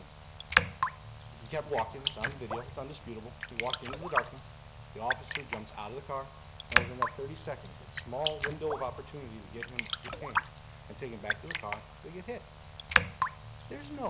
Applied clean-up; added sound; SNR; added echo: none; Raindrop; -5 dB; none.